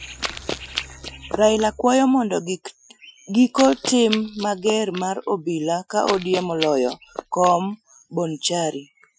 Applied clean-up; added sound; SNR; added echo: classical method Wiener filter.